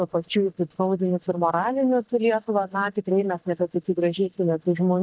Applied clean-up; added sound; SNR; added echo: neural mask model DeepFilterNet 3.